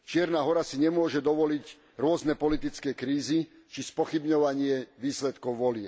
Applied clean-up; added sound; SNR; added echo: none; none; none; none.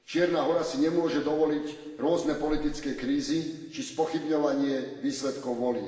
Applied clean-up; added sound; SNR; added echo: none; none; none; reverberation time 1.2 s.